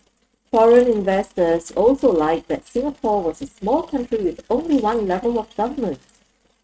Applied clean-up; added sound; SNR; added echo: neural mask model RNNoise.